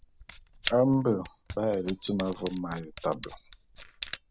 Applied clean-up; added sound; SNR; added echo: none; Camera; 13 dB; none.